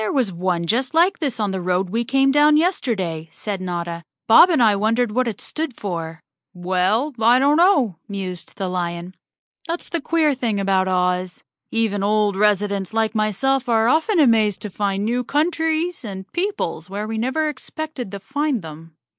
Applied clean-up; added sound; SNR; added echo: neural mask model Resemble Enhance denoiser.